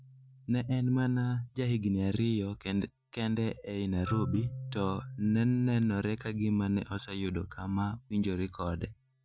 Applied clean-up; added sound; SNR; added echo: none; Marimba, xylophone; 15 dB; none.